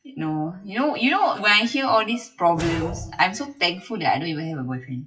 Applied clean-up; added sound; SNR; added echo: classical method WPE with log-MMSE.